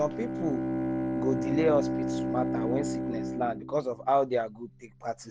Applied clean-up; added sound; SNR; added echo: none; Bowed string instrument; 1 dB; none.